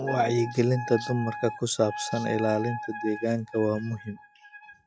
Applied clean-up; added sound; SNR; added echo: classical method log-MMSE.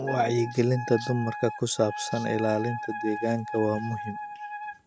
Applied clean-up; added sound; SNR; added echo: none; Wind instrument, woodwind instrument; 9 dB; none.